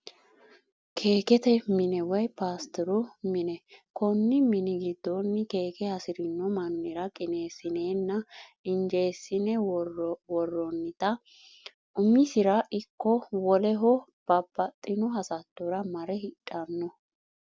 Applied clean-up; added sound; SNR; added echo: none; none; none; none.